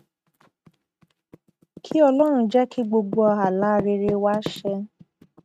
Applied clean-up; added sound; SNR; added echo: neural mask model RNNoise.